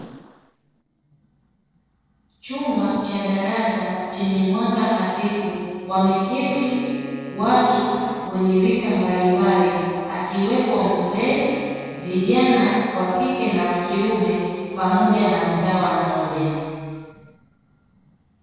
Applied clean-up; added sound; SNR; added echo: neural separator model SepFormer DNS4.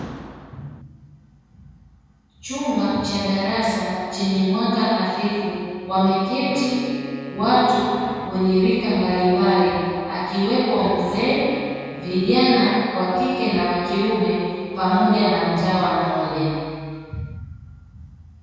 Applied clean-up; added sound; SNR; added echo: none; Wind instrument, woodwind instrument; 18 dB; reverberation time 2.1 s.